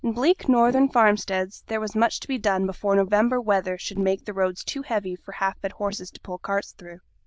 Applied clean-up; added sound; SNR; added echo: neural diffusion model UNIVERSE++.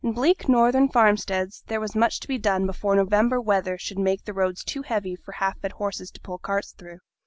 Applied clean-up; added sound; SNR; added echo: none; none; none; none.